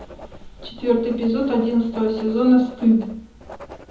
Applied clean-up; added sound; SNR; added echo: none; Writing; 19 dB; reverberation time 1.0 s.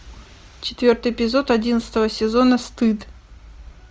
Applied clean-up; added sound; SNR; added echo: none; none; none; none.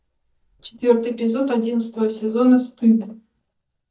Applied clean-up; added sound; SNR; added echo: neural mask model DeepFilterNet 3.